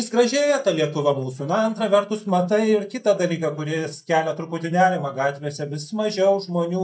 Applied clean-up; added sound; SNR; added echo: neural mask model DeepFilterNet 3.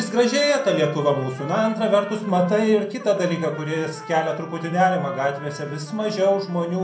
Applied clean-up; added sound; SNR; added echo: none; Trumpet; 17 dB; reverberation time 0.6 s.